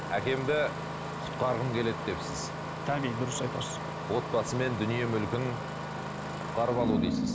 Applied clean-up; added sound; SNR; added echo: none; Engine starting; 2 dB; none.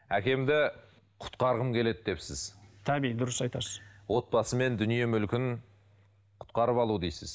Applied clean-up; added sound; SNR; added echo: none; none; none; none.